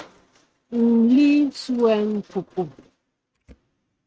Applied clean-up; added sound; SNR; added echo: neural mask model RNNoise.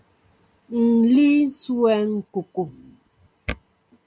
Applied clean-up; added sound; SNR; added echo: none; none; none; none.